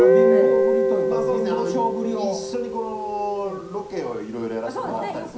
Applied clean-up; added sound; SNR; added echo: none; Guitar; -5 dB; reverberation time 0.6 s.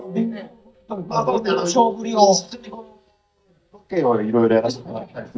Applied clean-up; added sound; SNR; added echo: neural mask model DeepFilterNet 3.